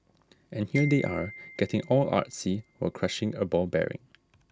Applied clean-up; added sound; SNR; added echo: none; Glockenspiel; 15 dB; none.